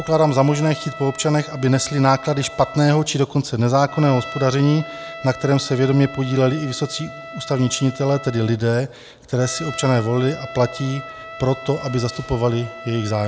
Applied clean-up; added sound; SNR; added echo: none; Trumpet; 15 dB; none.